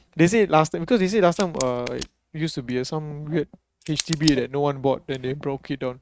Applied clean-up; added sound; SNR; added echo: neural mask model RNNoise.